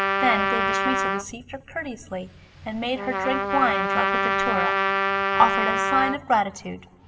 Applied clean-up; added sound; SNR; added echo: none; Trumpet; -2 dB; reverberation time 0.5 s.